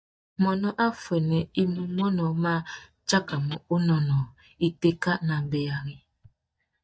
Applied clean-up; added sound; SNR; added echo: neural mask model DeepFilterNet 3.